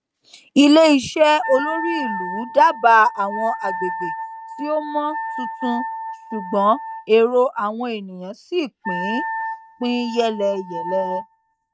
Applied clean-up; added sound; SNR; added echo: neural mask model RNNoise.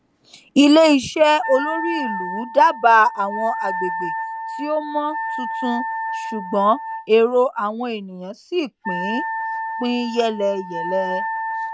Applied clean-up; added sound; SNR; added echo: none; Wind instrument, woodwind instrument; 8 dB; none.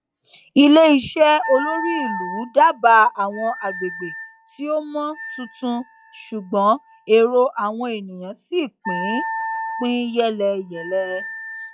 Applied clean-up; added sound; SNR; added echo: classical method log-MMSE.